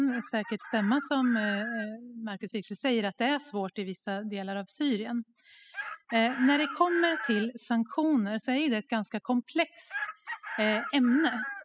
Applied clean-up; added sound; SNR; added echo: classical method spectral subtraction.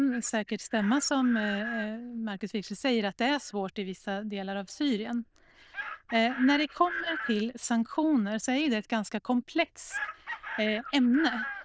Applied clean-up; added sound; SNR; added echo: neural diffusion model UNIVERSE++.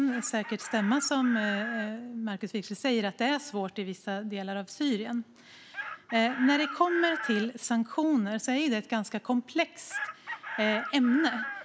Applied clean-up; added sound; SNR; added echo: none; Chicken, rooster; 11 dB; none.